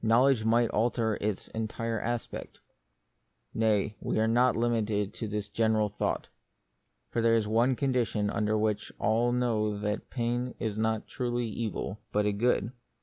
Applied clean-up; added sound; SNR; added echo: none; none; none; none.